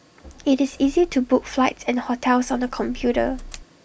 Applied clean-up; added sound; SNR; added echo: none; Motor vehicle (road); 18 dB; none.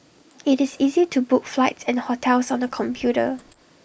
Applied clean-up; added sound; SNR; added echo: neural mask model Resemble Enhance denoiser.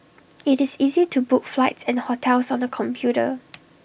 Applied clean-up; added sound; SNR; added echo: none; none; none; none.